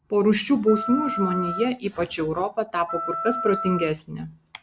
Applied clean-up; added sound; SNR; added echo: none; Wind instrument, woodwind instrument; 8 dB; none.